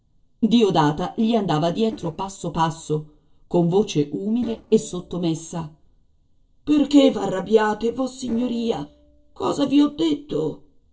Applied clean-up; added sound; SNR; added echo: neural separator model SepFormer DNS4.